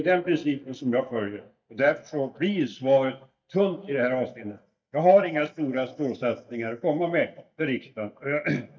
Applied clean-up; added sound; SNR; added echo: neural mask model DeepFilterNet 3.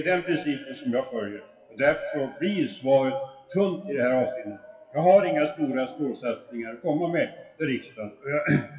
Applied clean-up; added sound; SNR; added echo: classical method WPE with log-MMSE.